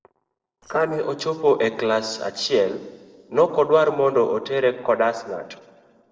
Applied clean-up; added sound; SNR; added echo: neural separator model SepFormer DNS4.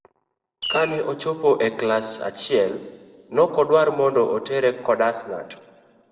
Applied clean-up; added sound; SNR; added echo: none; Fireworks; 6 dB; reverberation time 1.3 s.